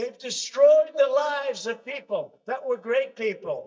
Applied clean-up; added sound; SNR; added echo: neural mask model DeepFilterNet 3.